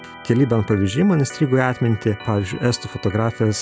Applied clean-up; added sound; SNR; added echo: none; Organ; 18 dB; none.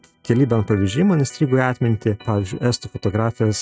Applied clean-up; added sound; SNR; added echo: neural mask model RNNoise.